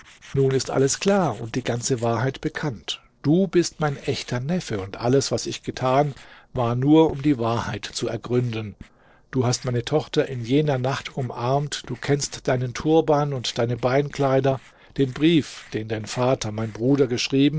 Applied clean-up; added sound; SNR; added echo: neural separator model SepFormer DNS4.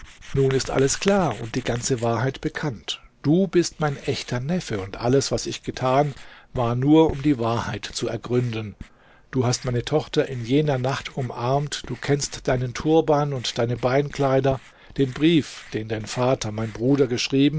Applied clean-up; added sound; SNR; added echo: none; Writing; 20 dB; none.